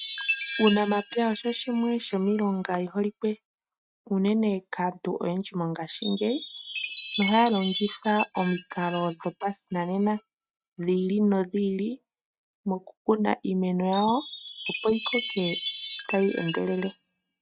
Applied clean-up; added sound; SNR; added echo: neural mask model RNNoise.